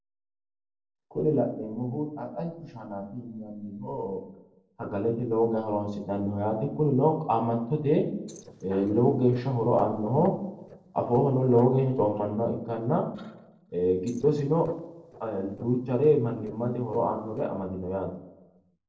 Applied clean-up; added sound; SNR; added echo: neural separator model SepFormer DNS4.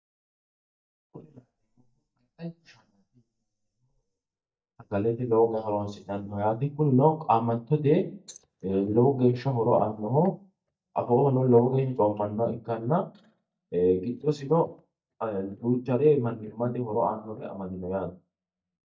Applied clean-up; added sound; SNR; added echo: neural mask model DeepFilterNet 3.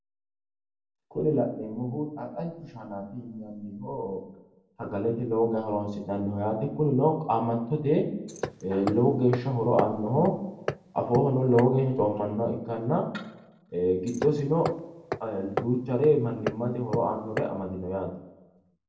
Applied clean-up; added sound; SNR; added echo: none; Hammer; 9 dB; reverberation time 0.6 s.